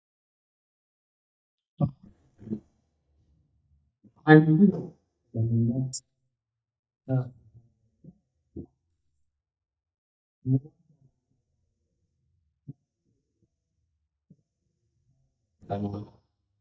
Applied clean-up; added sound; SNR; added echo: neural mask model DeepFilterNet 3.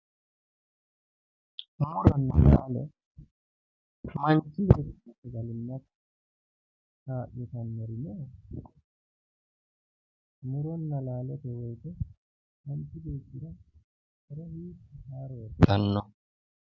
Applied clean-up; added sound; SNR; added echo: none; none; none; none.